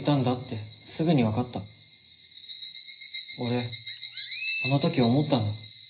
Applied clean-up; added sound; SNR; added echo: none; Chirp, tweet; 13 dB; reverberation time 0.4 s.